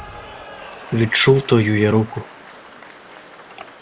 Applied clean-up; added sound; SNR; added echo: none; Applause / Cheering; 18 dB; none.